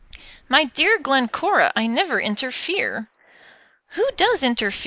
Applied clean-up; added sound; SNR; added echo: neural mask model Resemble Enhance denoiser.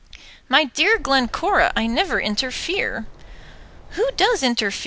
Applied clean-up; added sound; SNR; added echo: none; Bird vocalization, bird call, bird song; 15 dB; none.